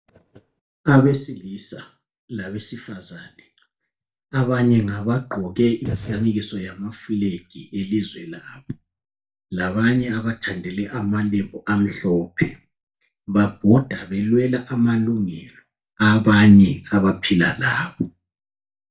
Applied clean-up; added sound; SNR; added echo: neural mask model DeepFilterNet 3.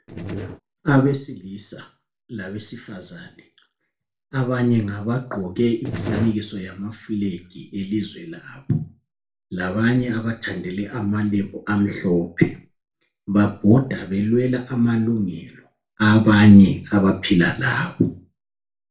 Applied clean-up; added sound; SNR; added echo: neural separator model SepFormer DNS4.